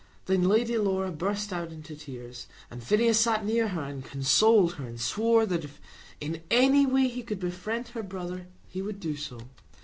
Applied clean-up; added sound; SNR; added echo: none; none; none; none.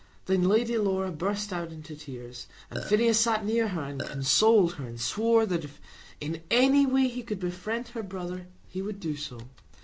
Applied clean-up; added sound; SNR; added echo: none; Burping, eructation; 11 dB; none.